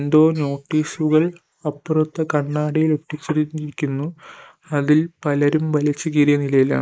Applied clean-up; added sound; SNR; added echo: neural mask model Resemble Enhance denoiser.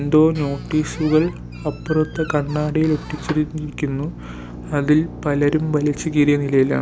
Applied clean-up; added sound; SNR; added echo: none; Squeak + Drill; 13 dB; none.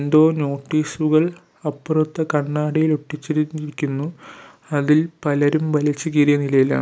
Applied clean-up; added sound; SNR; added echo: none; none; none; none.